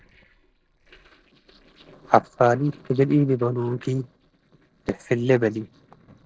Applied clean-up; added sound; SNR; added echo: neural separator model SepFormer DNS4.